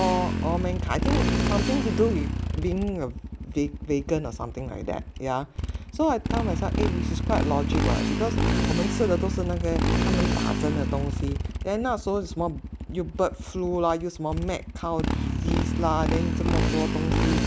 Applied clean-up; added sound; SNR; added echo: none; Motorcycle; -2 dB; none.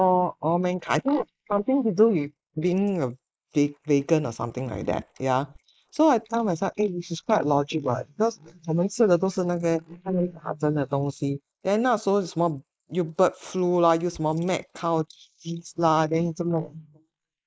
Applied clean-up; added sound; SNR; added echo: neural mask model Resemble Enhance denoiser.